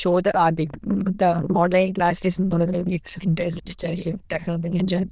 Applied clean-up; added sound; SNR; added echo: neural diffusion model UNIVERSE++.